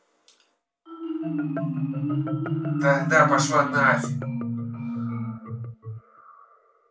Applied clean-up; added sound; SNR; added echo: none; Marimba, xylophone; 1 dB; reverberation time 0.3 s.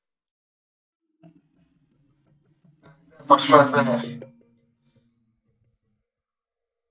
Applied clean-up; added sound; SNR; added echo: neural mask model DeepFilterNet 3.